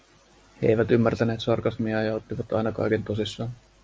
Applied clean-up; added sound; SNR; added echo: none; none; none; none.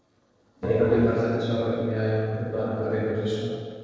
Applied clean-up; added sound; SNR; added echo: neural separator model SepFormer DNS4.